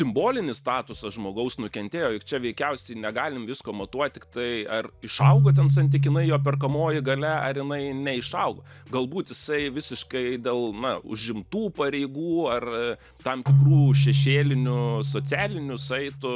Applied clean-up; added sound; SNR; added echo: none; Keyboard (musical); -2 dB; none.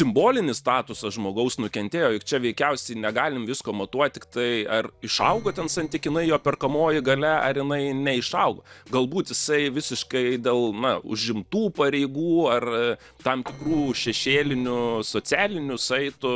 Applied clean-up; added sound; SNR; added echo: neural separator model SepFormer DNS4.